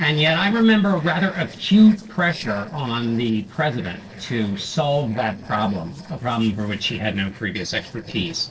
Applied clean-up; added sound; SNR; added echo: neural separator model SepFormer DNS4.